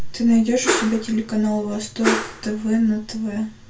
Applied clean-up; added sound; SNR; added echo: none; Whoosh, swoosh, swish; 5 dB; reverberation time 0.2 s.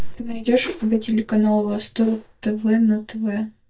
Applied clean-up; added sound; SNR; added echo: neural mask model DeepFilterNet 3.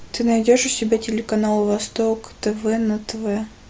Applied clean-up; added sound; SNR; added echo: none; none; none; none.